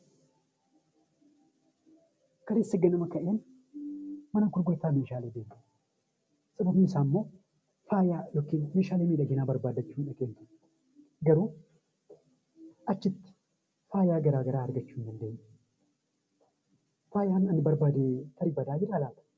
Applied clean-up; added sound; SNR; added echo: none; none; none; none.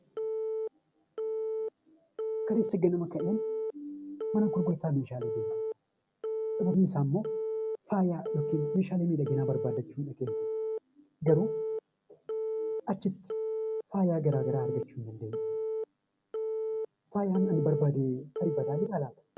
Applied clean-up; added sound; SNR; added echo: none; Telephone; 3 dB; none.